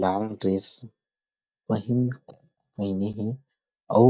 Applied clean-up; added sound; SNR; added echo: neural mask model DeepFilterNet 3.